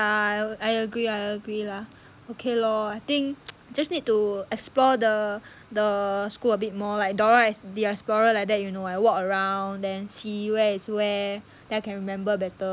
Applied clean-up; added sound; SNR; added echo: none; none; none; none.